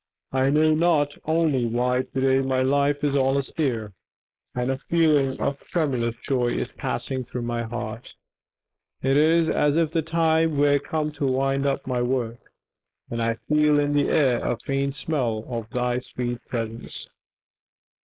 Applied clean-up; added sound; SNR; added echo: neural mask model Resemble Enhance denoiser.